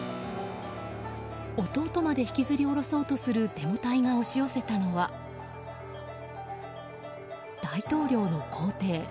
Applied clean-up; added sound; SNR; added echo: none; Keyboard (musical); 18 dB; none.